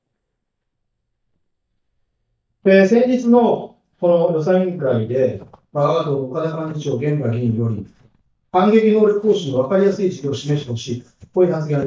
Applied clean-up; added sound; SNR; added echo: neural mask model DeepFilterNet 3.